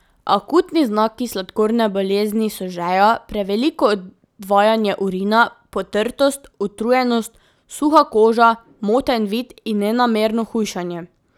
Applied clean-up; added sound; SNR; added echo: none; none; none; none.